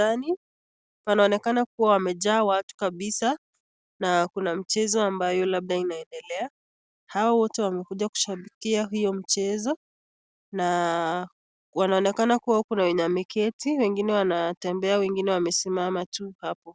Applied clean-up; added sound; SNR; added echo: none; none; none; none.